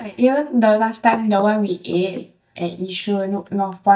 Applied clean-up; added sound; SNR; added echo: neural mask model DeepFilterNet 3.